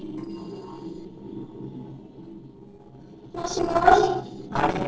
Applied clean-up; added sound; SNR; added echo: neural separator model SepFormer DNS4.